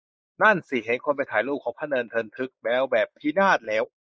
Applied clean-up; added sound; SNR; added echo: neural mask model Resemble Enhance denoiser.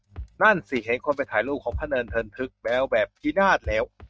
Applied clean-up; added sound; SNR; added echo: neural mask model RNNoise.